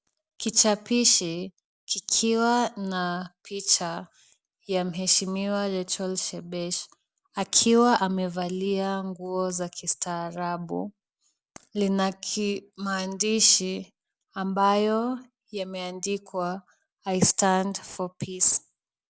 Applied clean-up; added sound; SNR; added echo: none; none; none; none.